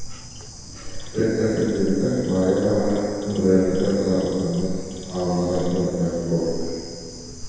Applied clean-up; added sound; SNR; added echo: none; Bird / Insect; 10 dB; reverberation time 1.9 s.